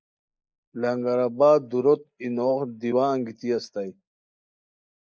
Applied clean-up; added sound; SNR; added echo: neural mask model Resemble Enhance denoiser.